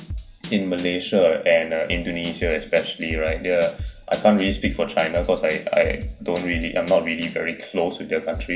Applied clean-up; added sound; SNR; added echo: none; Drum / Drum kit; 12 dB; reverberation time 0.4 s.